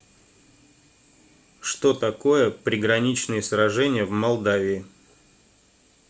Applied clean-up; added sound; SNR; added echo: none; none; none; none.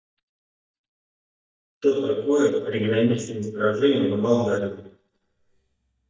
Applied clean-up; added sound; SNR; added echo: neural mask model DeepFilterNet 3.